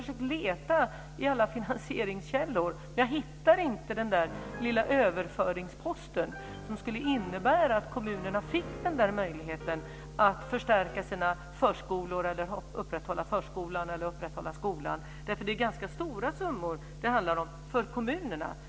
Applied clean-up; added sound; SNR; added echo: none; Piano; 19 dB; none.